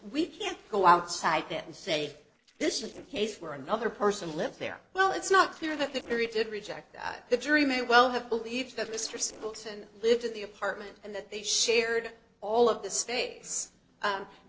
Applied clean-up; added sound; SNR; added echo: neural separator model SepFormer DNS4.